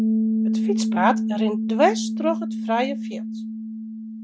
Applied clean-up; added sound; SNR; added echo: none; Piano; -1 dB; none.